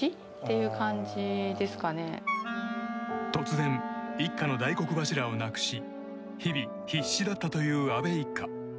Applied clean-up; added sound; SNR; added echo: none; Wind instrument, woodwind instrument; 6 dB; none.